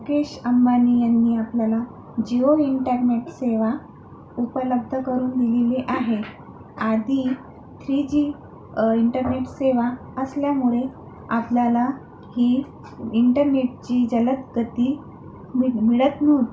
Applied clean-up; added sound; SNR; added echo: none; none; none; none.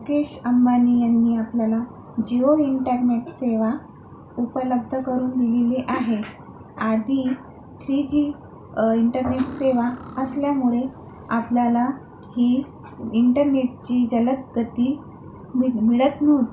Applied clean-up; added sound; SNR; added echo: none; Cutlery, silverware; 15 dB; none.